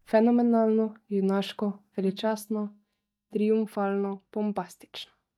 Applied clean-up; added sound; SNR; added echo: neural mask model DeepFilterNet 3.